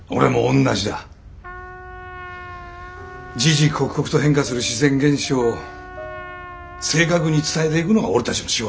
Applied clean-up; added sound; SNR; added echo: none; Trumpet; 19 dB; none.